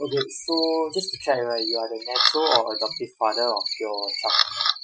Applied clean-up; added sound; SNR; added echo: classical method Wiener filter.